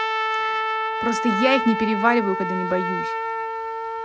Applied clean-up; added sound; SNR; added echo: none; Trumpet; 0 dB; none.